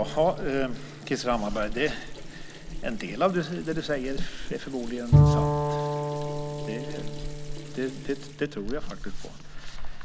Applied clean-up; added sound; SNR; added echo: none; Sink (filling or washing) / Water tap, faucet + Bowed string instrument; -3 dB; none.